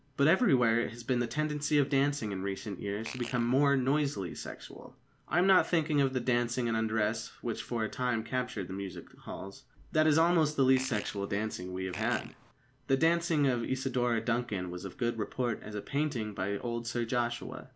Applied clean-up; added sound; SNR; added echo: none; Fart; 14 dB; none.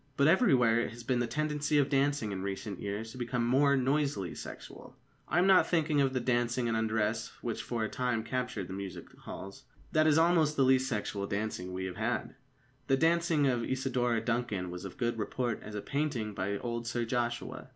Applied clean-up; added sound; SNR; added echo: none; none; none; none.